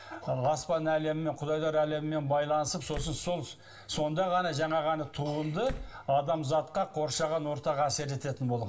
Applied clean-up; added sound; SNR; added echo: none; Slam; 13 dB; reverberation time 0.7 s.